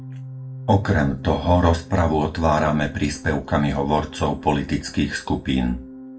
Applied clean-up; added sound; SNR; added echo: none; Organ; 16 dB; reverberation time 0.2 s.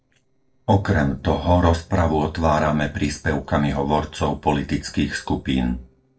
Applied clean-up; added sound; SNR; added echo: neural separator model SepFormer DNS4.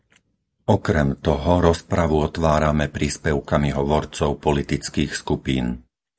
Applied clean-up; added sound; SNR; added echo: none; none; none; none.